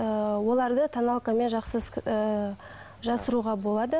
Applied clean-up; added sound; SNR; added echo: none; none; none; none.